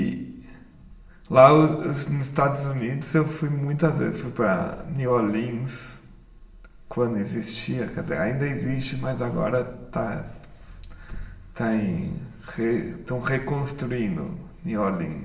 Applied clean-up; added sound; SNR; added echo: none; none; none; reverberation time 1.1 s.